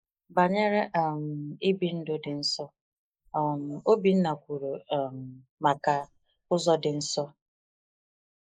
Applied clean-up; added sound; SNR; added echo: neural mask model Resemble Enhance denoiser.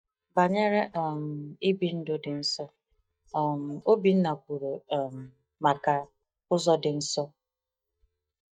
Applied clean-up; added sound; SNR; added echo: neural mask model DeepFilterNet 3.